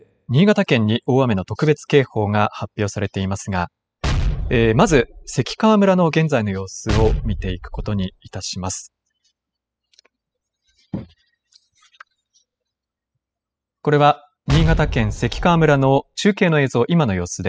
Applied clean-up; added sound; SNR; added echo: classical method spectral subtraction.